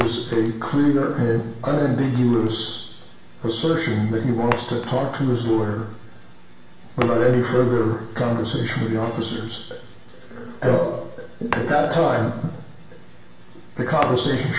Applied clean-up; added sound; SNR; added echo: none; Shatter; 15 dB; reverberation time 0.8 s.